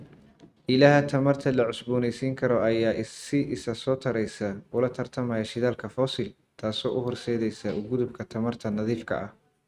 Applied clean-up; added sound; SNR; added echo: neural mask model RNNoise.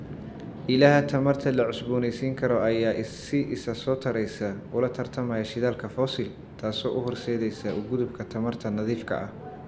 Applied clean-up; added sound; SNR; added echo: none; Train; 17 dB; none.